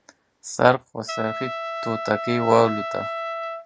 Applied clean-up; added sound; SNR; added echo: none; Trumpet; 7 dB; none.